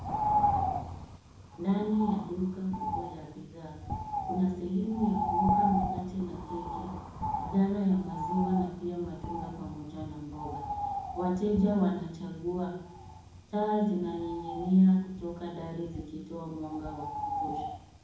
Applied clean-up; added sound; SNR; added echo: none; Bird; 4 dB; reverberation time 1.2 s.